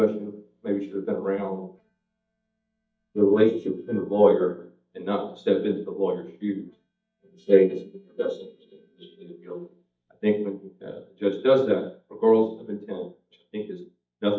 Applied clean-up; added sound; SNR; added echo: neural mask model DeepFilterNet 3.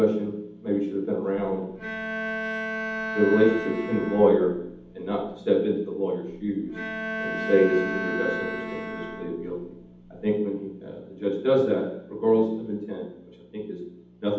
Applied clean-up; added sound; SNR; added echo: none; Bowed string instrument; 7 dB; reverberation time 0.8 s.